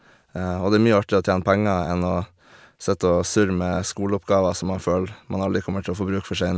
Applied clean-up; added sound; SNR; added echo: none; none; none; none.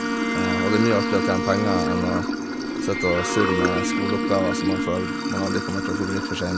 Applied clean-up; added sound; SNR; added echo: none; Sink (filling or washing) / Water + Bowed string instrument; -1 dB; none.